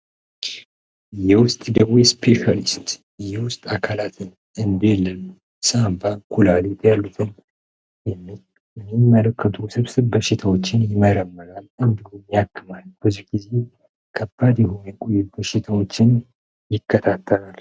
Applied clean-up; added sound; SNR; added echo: none; none; none; none.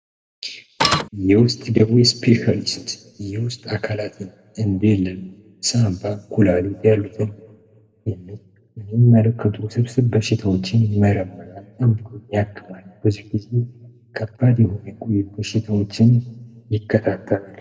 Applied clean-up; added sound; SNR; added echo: none; Printer; -2 dB; reverberation time 1.0 s.